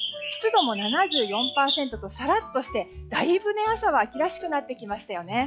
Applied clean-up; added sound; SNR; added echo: classical method log-MMSE.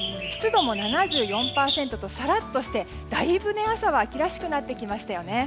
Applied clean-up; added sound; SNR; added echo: none; Bird; 9 dB; none.